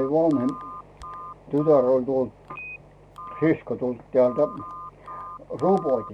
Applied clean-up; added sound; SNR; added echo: none; Telephone; 16 dB; none.